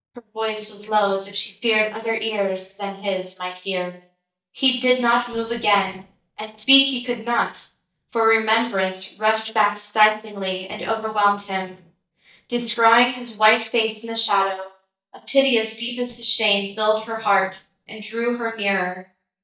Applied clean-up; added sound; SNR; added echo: neural mask model DeepFilterNet 3.